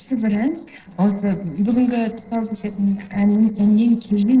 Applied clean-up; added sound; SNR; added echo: neural separator model SepFormer DNS4.